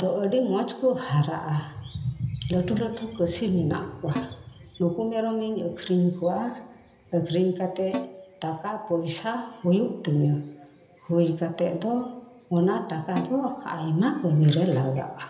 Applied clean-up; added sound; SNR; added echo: none; Snare drum; 13 dB; reverberation time 1.4 s.